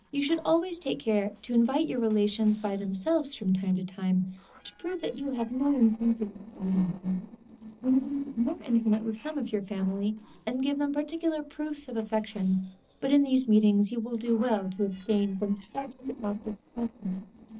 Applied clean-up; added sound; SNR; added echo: neural separator model SepFormer DNS4.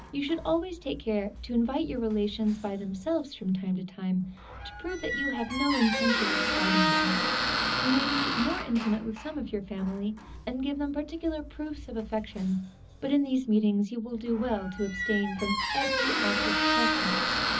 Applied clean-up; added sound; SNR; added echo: none; Squeak; 2 dB; reverberation time 0.4 s.